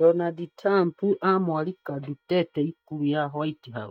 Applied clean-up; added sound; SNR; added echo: neural mask model DeepFilterNet 3.